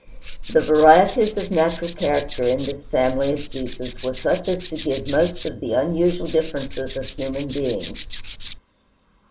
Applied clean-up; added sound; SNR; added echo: none; Tools; 11 dB; reverberation time 0.4 s.